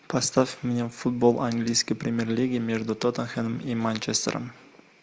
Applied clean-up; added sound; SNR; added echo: none; none; none; none.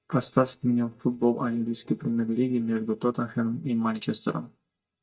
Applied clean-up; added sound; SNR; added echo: neural mask model DeepFilterNet 3.